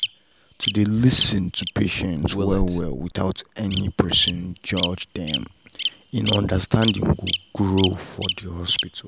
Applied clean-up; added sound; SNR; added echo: none; Bird vocalization, bird call, bird song; 7 dB; none.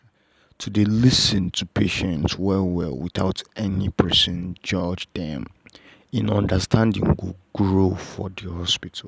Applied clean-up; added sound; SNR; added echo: none; none; none; none.